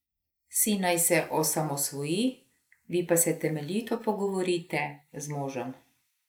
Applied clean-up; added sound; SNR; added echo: neural mask model Resemble Enhance denoiser.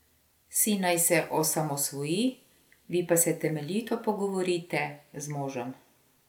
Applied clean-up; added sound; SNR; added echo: none; none; none; none.